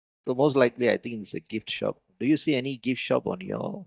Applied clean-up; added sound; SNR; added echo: neural mask model DeepFilterNet 3.